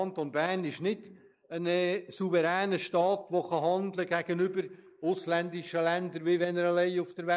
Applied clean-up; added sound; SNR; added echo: neural mask model Resemble Enhance denoiser.